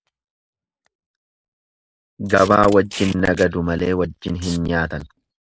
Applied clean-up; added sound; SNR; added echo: neural mask model Resemble Enhance denoiser.